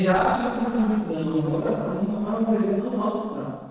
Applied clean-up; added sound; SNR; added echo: neural separator model SepFormer DNS4.